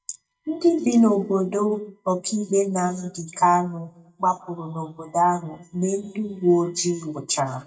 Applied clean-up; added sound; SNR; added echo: neural mask model DeepFilterNet 3.